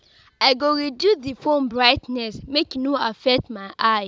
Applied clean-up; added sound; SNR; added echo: none; none; none; none.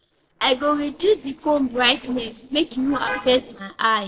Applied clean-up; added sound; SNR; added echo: neural separator model SepFormer DNS4.